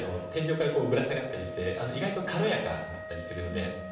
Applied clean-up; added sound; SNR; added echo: none; Wind instrument, woodwind instrument; 10 dB; reverberation time 0.9 s.